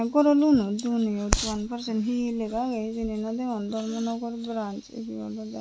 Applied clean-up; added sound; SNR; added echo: none; none; none; none.